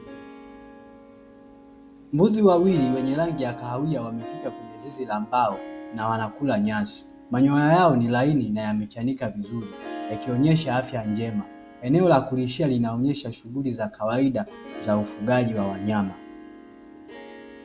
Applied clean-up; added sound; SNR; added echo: none; Harp; 16 dB; none.